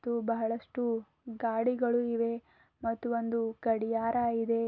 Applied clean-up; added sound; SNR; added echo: none; none; none; none.